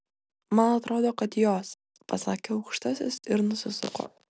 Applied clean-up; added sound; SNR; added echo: none; none; none; none.